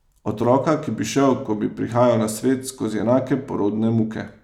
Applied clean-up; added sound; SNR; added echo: none; none; none; none.